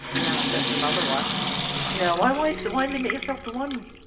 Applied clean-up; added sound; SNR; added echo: none; Sink (filling or washing) / Water tap, faucet; 0 dB; reverberation time 0.7 s.